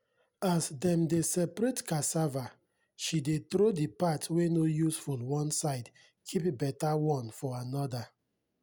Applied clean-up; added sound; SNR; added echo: none; none; none; none.